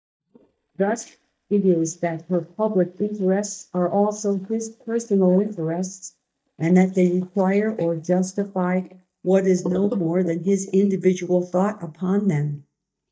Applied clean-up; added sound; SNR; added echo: neural mask model DeepFilterNet 3.